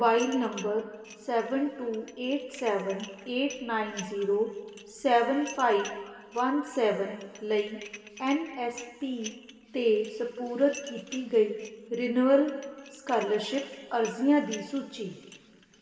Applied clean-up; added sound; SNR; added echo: none; Dishes, pots, and pans; 20 dB; reverberation time 2.2 s.